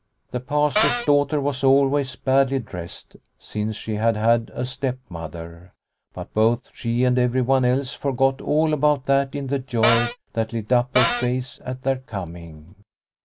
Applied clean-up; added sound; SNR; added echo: none; Cupboard open or close; 0 dB; none.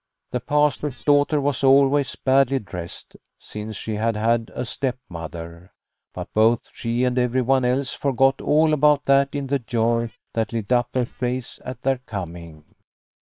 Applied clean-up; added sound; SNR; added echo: neural separator model SepFormer WHAM!.